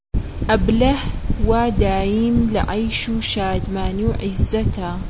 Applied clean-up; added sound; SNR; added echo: none; none; none; none.